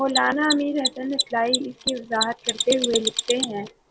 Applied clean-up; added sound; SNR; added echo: none; Mechanisms; 4 dB; none.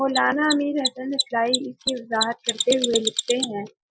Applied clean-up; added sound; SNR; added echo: classical method Wiener filter.